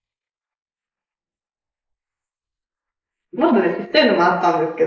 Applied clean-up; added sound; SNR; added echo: neural mask model Resemble Enhance denoiser.